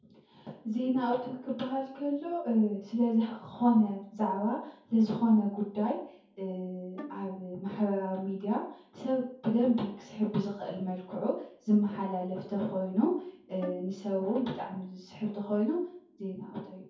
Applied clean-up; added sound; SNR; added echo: none; Bowed string instrument; 15 dB; reverberation time 0.6 s.